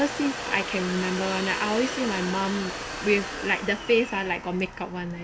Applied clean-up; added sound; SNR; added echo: none; Domestic sounds, home sounds; 7 dB; none.